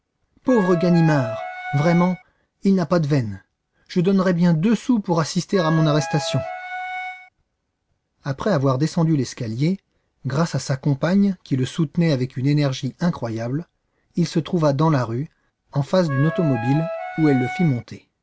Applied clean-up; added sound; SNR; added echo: none; Wind instrument, woodwind instrument; 8 dB; none.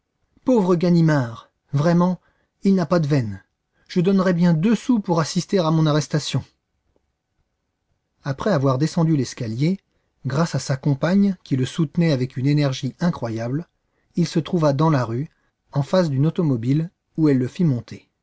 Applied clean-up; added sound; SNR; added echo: none; none; none; none.